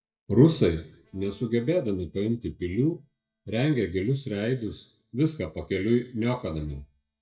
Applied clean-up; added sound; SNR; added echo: neural mask model DeepFilterNet 3.